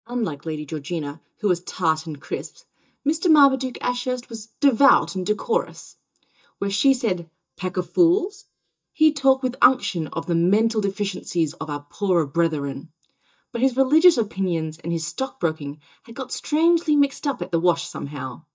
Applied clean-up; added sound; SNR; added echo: neural mask model DeepFilterNet 3.